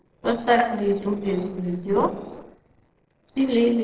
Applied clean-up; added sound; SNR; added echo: neural separator model SepFormer DNS4.